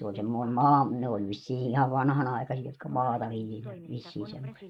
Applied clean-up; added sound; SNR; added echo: neural mask model Resemble Enhance denoiser.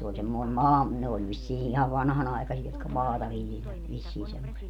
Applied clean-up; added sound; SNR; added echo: none; none; none; none.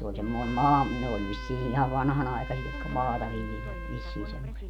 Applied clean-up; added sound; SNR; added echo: none; Trumpet; 14 dB; none.